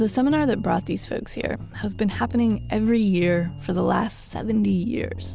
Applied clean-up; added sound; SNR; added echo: none; none; none; none.